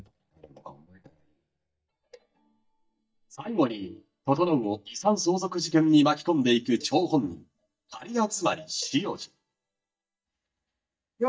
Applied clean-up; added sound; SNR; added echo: neural mask model DeepFilterNet 3.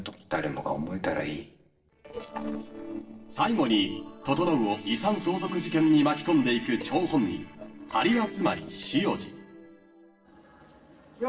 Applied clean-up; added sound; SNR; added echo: neural separator model SepFormer DNS4.